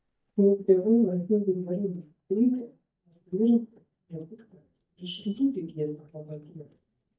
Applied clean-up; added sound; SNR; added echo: neural mask model DeepFilterNet 3.